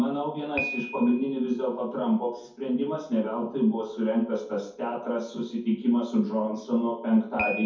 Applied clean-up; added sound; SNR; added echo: none; Piano; 14 dB; reverberation time 0.6 s.